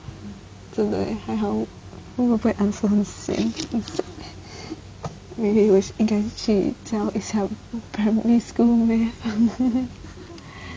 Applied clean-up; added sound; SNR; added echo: none; none; none; none.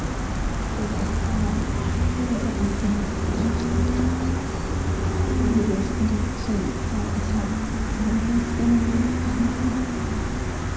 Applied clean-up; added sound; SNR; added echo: none; Gull, seagull; -4 dB; reverberation time 0.8 s.